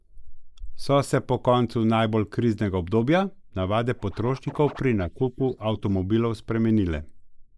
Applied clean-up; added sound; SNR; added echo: neural mask model Resemble Enhance denoiser.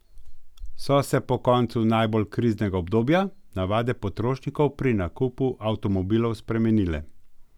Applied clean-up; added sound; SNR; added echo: none; none; none; none.